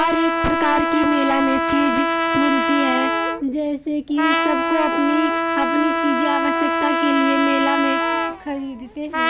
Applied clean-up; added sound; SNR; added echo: none; Trumpet; -1 dB; none.